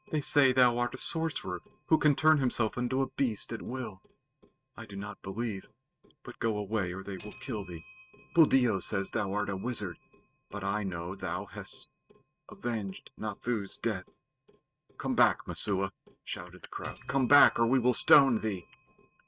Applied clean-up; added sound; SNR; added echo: neural mask model RNNoise.